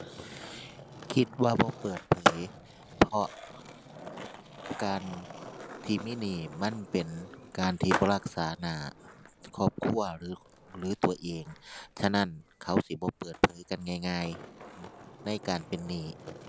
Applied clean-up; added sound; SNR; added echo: none; Skateboard; 8 dB; none.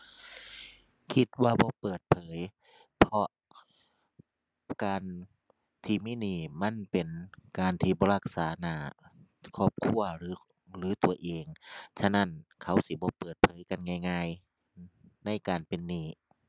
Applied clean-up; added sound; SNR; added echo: none; none; none; none.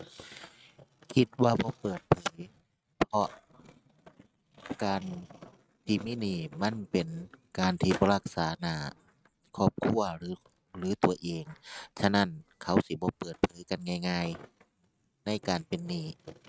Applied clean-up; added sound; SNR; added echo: neural mask model RNNoise.